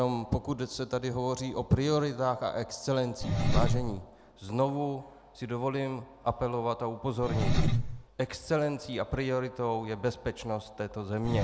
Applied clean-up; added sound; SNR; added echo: none; Engine; 3 dB; none.